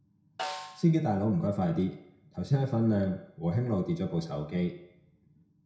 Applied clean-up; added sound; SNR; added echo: none; Snare drum; 15 dB; reverberation time 0.6 s.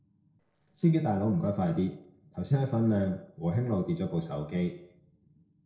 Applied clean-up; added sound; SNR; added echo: neural separator model SepFormer DNS4.